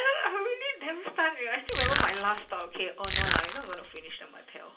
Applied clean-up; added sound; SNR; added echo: none; Crushing; 0 dB; reverberation time 0.2 s.